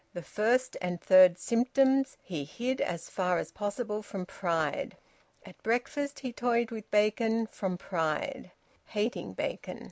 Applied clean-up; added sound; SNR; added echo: none; none; none; none.